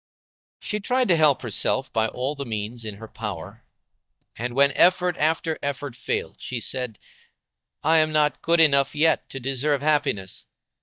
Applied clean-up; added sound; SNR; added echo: neural mask model DeepFilterNet 3.